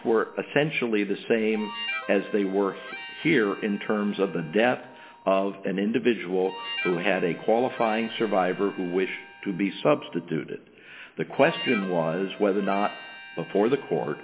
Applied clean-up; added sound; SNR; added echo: none; Harmonica; 14 dB; none.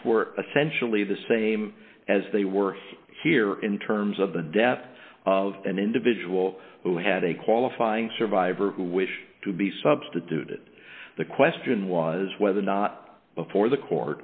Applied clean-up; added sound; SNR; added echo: none; none; none; none.